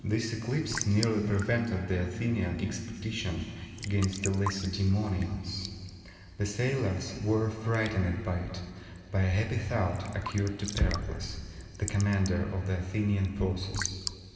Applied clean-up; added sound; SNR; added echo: none; Raindrop / Drip / Trickle, dribble; 14 dB; reverberation time 2.5 s.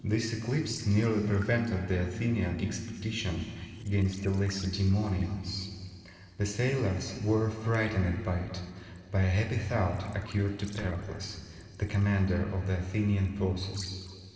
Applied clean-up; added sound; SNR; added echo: neural separator model SepFormer DNS4.